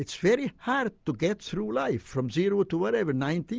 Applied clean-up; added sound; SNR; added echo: none; none; none; none.